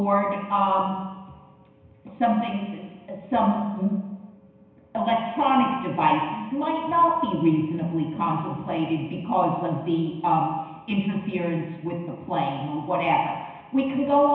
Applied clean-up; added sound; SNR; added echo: none; none; none; reverberation time 1.0 s.